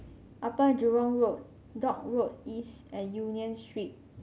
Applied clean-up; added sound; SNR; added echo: none; none; none; none.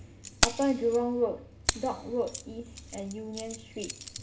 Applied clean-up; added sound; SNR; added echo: none; Keys jangling; 3 dB; reverberation time 0.2 s.